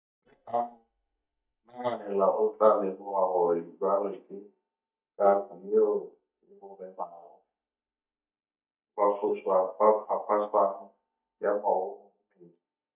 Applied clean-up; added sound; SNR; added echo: neural mask model DeepFilterNet 3.